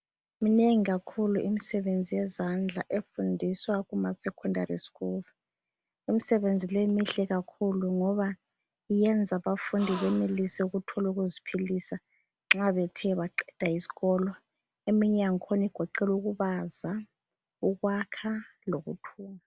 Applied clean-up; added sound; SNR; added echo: none; Gasp; 13 dB; none.